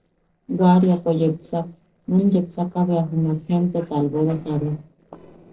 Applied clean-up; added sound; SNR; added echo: neural separator model SepFormer DNS4.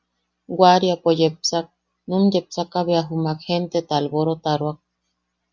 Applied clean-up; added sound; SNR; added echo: none; none; none; none.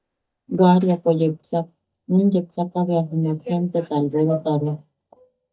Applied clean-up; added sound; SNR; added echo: neural mask model DeepFilterNet 3.